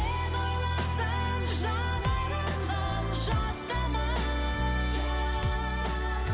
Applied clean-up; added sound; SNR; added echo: none; none; none; none.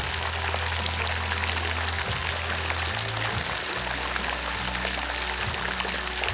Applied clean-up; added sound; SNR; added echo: none; Rain; -3 dB; reverberation time 0.8 s.